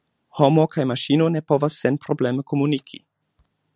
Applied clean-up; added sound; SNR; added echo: none; none; none; none.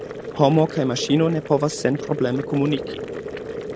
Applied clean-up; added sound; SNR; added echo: none; Boiling; 9 dB; none.